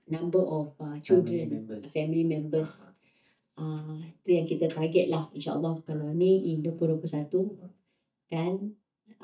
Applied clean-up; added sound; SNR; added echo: neural mask model DeepFilterNet 3.